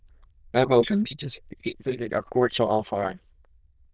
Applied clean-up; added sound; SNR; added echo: neural diffusion model UNIVERSE++.